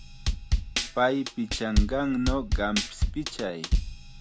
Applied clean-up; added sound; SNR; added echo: none; Drum kit; -2 dB; none.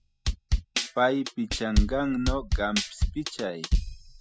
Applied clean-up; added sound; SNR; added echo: classical method spectral subtraction.